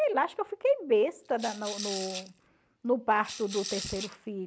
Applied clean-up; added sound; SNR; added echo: none; Rattle / Rattle (instrument); 10 dB; none.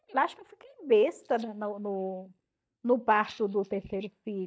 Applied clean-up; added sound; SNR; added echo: neural mask model DeepFilterNet 3.